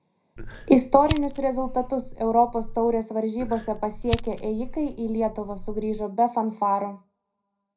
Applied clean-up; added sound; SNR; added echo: none; Fire; 8 dB; reverberation time 0.4 s.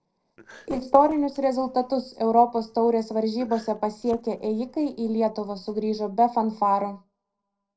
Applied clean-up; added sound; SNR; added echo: neural separator model SepFormer DNS4.